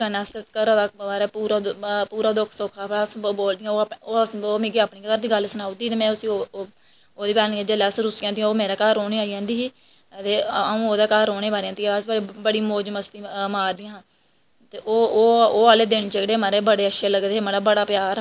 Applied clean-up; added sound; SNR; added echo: neural mask model Resemble Enhance denoiser.